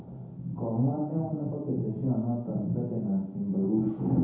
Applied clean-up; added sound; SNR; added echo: none; none; none; reverberation time 0.8 s.